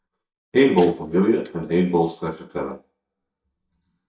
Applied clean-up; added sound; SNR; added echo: neural mask model DeepFilterNet 3.